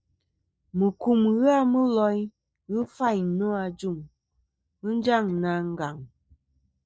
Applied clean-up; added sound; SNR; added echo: neural separator model SepFormer DNS4.